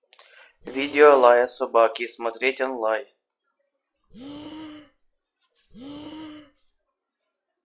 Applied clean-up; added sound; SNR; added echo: classical method log-MMSE.